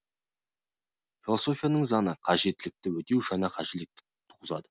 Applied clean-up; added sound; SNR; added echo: none; none; none; none.